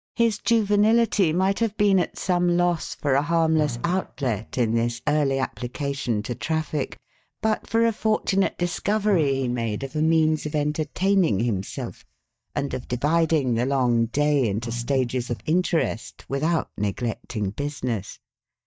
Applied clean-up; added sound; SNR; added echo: neural mask model DeepFilterNet 3.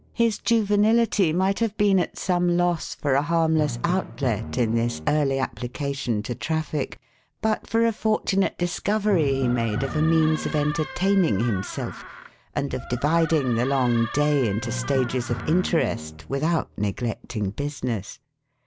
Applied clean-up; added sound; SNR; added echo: none; Drum + Door; 13 dB; none.